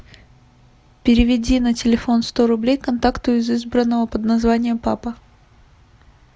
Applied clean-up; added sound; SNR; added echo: none; none; none; none.